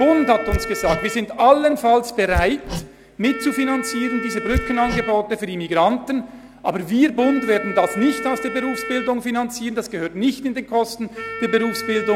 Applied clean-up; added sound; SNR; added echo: none; Hammer + Wind instrument, woodwind instrument; 10 dB; none.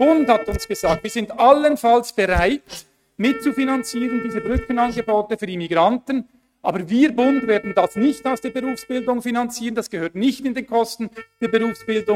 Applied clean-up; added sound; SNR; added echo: neural mask model RNNoise.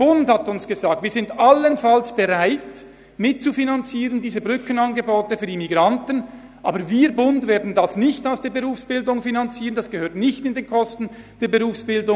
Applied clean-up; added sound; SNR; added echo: none; none; none; none.